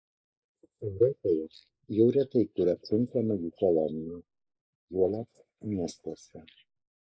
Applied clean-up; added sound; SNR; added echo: neural mask model Resemble Enhance denoiser.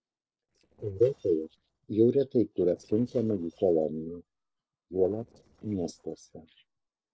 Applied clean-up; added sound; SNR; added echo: neural separator model SepFormer DNS4.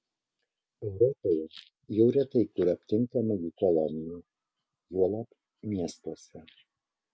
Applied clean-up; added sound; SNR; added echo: none; none; none; none.